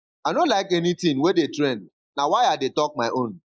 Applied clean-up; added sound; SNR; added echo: neural mask model Resemble Enhance denoiser.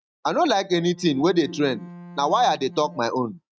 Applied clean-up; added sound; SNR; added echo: neural mask model RNNoise.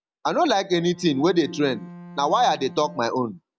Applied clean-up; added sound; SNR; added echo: none; Bowed string instrument; 19 dB; none.